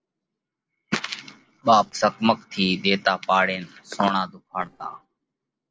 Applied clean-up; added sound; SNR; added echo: neural separator model SepFormer DNS4.